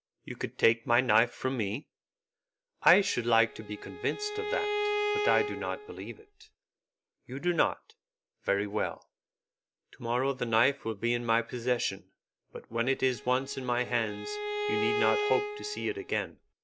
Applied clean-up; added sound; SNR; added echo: none; Bowed string instrument; 3 dB; none.